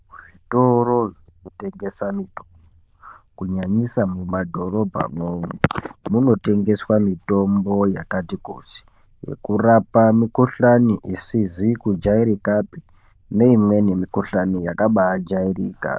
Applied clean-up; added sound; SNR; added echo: neural diffusion model UNIVERSE++.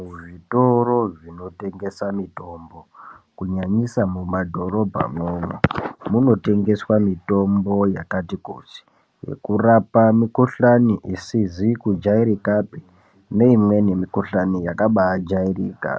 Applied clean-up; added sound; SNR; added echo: none; none; none; none.